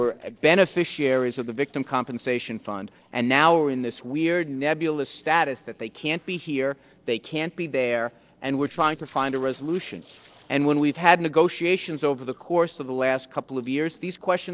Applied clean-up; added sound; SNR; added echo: neural separator model SepFormer DNS4.